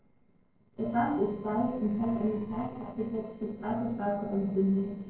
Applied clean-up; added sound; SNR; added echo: neural separator model SepFormer DNS4.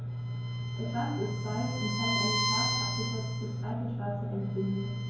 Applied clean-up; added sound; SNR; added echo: none; Bowed string instrument; 4 dB; reverberation time 0.9 s.